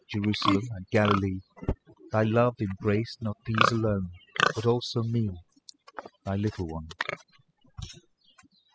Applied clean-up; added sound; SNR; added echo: classical method spectral subtraction.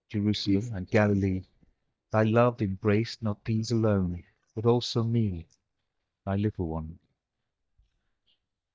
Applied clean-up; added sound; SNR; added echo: neural mask model DeepFilterNet 3.